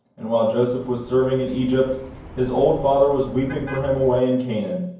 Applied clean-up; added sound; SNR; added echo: none; Car passing by; 17 dB; reverberation time 0.9 s.